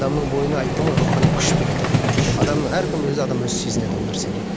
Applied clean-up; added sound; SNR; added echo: none; Vehicle; -4 dB; none.